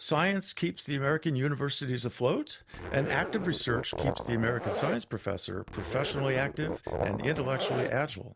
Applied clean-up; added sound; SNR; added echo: none; Zipper (clothing); 5 dB; none.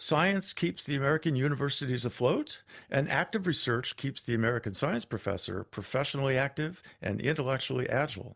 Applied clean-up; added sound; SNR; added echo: none; none; none; none.